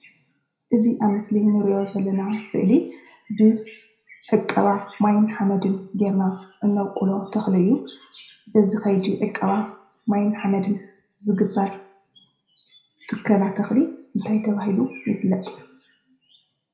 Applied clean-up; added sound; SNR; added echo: none; none; none; reverberation time 0.4 s.